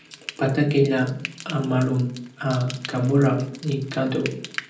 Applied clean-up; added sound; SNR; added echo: none; Frying (food); 16 dB; reverberation time 0.6 s.